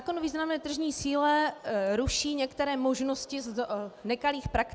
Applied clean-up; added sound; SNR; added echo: none; none; none; none.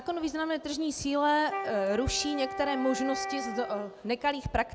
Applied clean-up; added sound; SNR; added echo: none; Wind instrument, woodwind instrument; 8 dB; none.